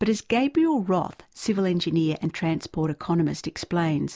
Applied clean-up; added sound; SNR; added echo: none; none; none; none.